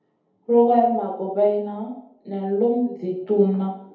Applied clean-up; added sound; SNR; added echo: none; none; none; reverberation time 0.8 s.